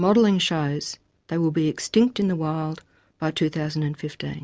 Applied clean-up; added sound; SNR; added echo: none; none; none; none.